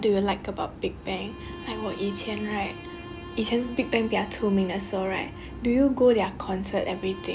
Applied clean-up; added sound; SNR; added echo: none; Bowed string instrument; 17 dB; none.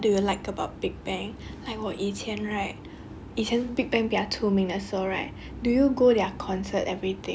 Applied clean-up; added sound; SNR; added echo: none; none; none; none.